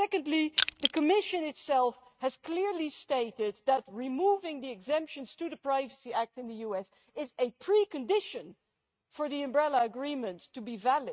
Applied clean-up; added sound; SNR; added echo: neural mask model RNNoise.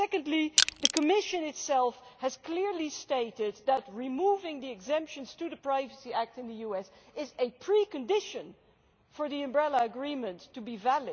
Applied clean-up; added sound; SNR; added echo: none; Crushing; -3 dB; none.